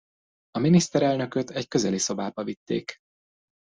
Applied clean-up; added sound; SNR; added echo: none; none; none; none.